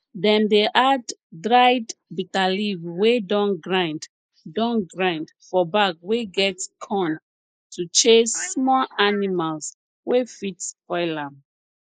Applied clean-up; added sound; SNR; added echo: neural mask model Resemble Enhance denoiser.